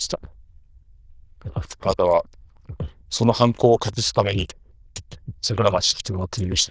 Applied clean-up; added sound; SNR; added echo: neural diffusion model UNIVERSE++.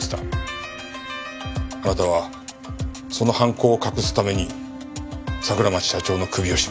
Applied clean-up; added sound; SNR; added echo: none; none; none; none.